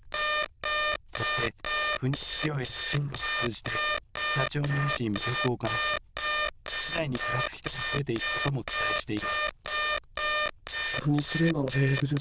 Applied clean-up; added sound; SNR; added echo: neural diffusion model UNIVERSE++.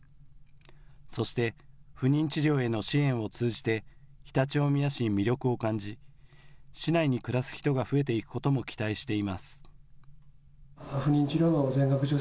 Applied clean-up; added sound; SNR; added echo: none; none; none; none.